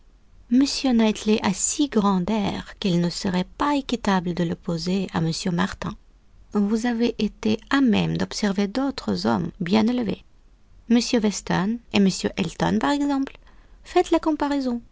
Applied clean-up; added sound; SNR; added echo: none; none; none; none.